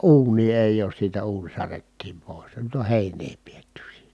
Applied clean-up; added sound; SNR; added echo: none; none; none; none.